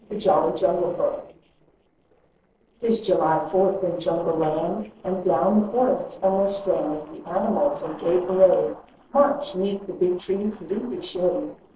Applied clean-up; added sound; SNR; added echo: neural separator model SepFormer DNS4.